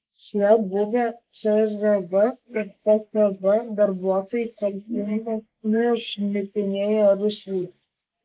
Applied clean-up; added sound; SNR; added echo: neural mask model Resemble Enhance denoiser.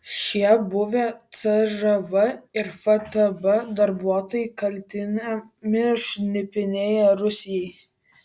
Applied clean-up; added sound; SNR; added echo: none; none; none; none.